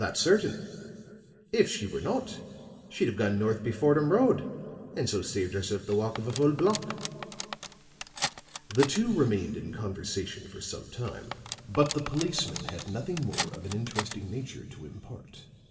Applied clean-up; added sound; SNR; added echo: none; Cutlery, silverware; 9 dB; reverberation time 2.3 s.